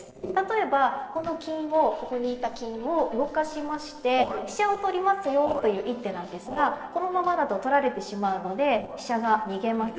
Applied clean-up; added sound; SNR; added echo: neural separator model SepFormer DNS4.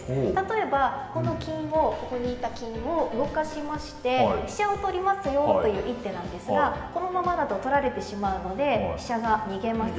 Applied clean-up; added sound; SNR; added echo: none; Walk, footsteps; 17 dB; reverberation time 1.7 s.